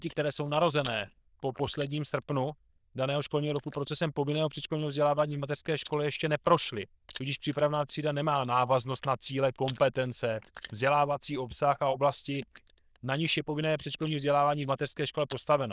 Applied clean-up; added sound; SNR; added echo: neural diffusion model UNIVERSE++.